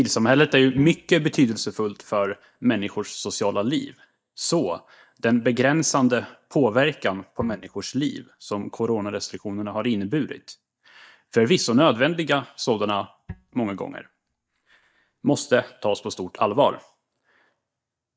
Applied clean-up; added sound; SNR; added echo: neural mask model DeepFilterNet 3.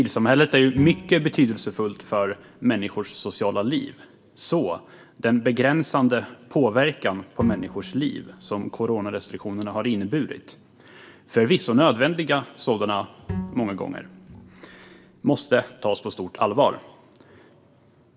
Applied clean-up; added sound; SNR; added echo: none; Bowed string instrument; 14 dB; reverberation time 1.1 s.